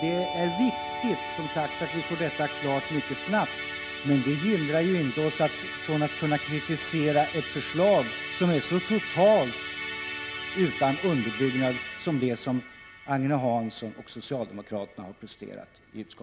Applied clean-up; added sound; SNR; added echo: none; Musical instrument; 8 dB; none.